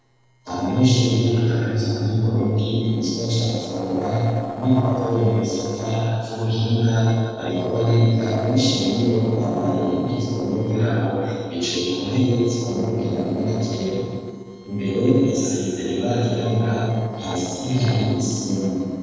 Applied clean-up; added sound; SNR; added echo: neural separator model SepFormer DNS4.